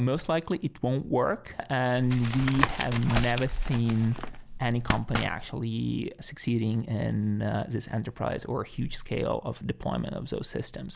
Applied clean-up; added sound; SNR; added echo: none; Tap; 4 dB; none.